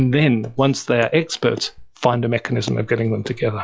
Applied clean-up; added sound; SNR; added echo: classical method log-MMSE.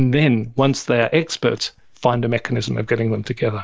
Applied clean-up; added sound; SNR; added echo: neural mask model DeepFilterNet 3.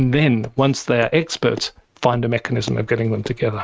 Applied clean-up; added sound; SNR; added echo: neural mask model RNNoise.